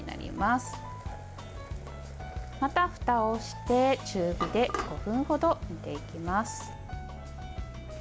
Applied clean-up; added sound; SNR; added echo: none; none; none; none.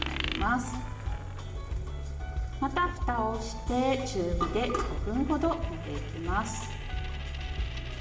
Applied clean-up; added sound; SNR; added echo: none; Coin (dropping); 15 dB; reverberation time 0.8 s.